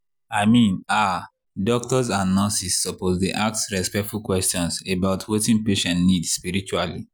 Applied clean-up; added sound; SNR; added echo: none; none; none; none.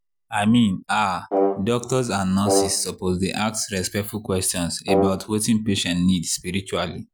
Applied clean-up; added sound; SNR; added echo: none; Brass instrument; 3 dB; none.